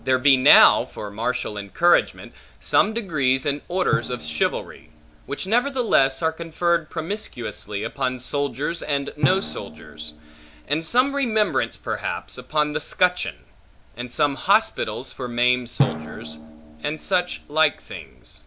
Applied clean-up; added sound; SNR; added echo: none; Drum; 12 dB; none.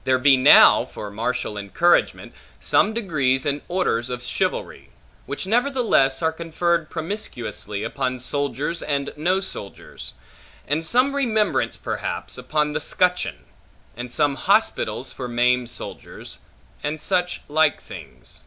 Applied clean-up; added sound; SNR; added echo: none; none; none; none.